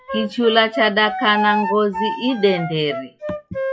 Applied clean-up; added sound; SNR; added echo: classical method log-MMSE.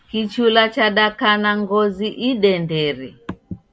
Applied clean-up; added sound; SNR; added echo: none; none; none; none.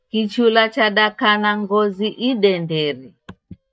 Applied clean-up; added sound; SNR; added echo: neural mask model DeepFilterNet 3.